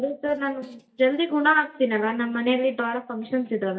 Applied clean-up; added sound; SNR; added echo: neural mask model DeepFilterNet 3.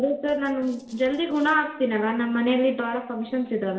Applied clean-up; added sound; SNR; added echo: neural separator model SepFormer DNS4.